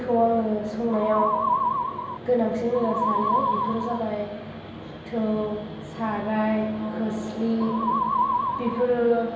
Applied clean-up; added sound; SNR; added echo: none; Musical instrument; 0 dB; reverberation time 0.8 s.